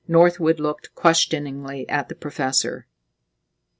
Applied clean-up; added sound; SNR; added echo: none; none; none; none.